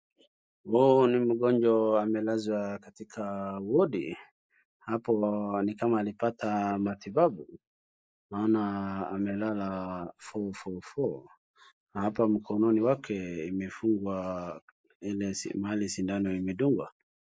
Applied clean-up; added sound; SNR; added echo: neural mask model Resemble Enhance denoiser.